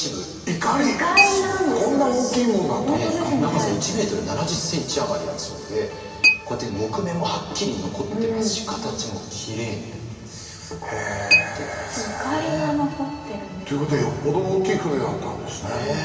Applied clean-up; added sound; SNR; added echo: none; Chink, clink; 7 dB; reverberation time 2.5 s.